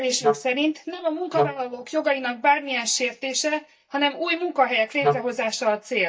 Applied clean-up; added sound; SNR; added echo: neural mask model DeepFilterNet 3.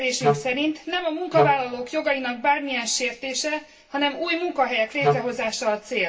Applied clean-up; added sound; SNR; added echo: none; Wind instrument, woodwind instrument; 0 dB; reverberation time 0.2 s.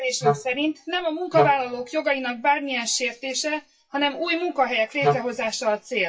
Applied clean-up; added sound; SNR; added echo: classical method WPE with log-MMSE.